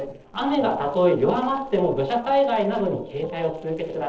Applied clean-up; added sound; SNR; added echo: neural separator model SepFormer DNS4.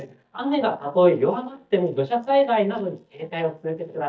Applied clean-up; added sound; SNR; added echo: neural mask model DeepFilterNet 3.